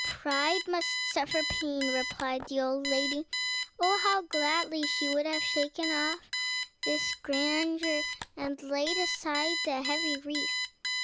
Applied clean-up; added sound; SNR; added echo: none; Alarm; 2 dB; none.